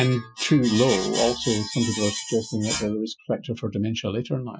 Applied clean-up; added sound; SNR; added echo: classical method Wiener filter.